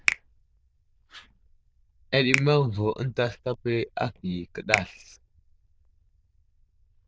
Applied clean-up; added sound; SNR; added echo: neural diffusion model UNIVERSE++.